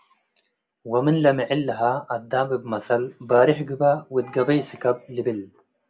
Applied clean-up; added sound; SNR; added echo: none; none; none; reverberation time 0.2 s.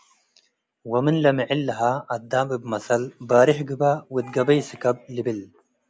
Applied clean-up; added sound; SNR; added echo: none; none; none; none.